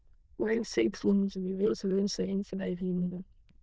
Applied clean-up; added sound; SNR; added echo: neural diffusion model UNIVERSE++.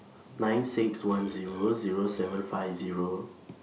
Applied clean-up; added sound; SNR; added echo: none; Burping, eructation; 17 dB; none.